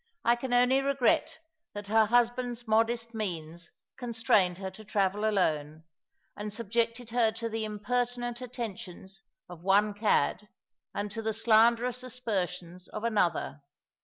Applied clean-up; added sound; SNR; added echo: none; none; none; none.